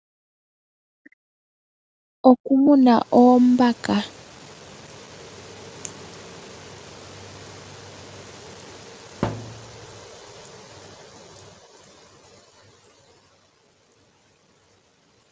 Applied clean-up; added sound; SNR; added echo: none; Thump, thud; 9 dB; none.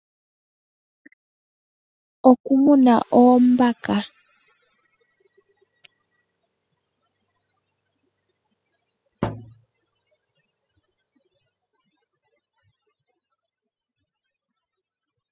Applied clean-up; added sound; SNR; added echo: classical method spectral subtraction.